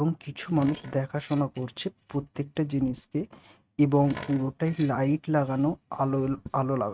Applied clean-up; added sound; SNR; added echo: neural mask model RNNoise.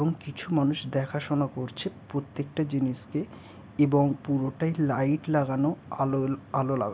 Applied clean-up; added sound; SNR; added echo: none; none; none; none.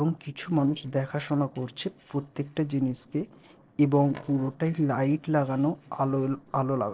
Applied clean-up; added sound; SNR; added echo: neural separator model SepFormer DNS4.